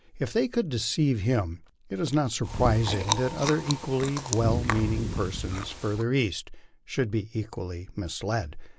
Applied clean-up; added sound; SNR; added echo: none; Chewing, mastication; 3 dB; none.